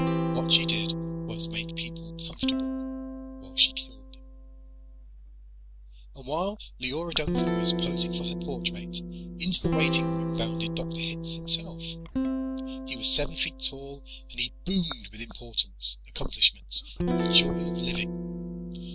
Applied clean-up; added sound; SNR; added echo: none; Guitar; 5 dB; none.